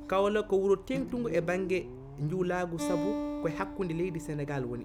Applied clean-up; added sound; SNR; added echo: none; Acoustic guitar + Guitar; 8 dB; none.